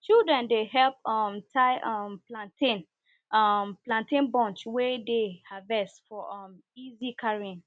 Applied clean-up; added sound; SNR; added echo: none; none; none; none.